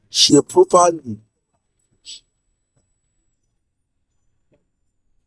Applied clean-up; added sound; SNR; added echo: neural mask model DeepFilterNet 3.